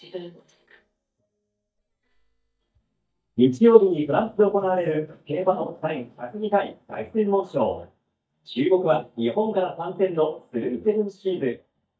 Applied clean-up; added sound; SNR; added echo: neural mask model DeepFilterNet 3.